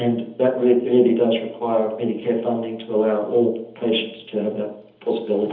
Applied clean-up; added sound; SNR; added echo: none; none; none; reverberation time 0.7 s.